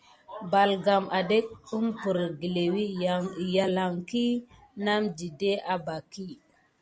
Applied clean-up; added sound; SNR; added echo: none; none; none; none.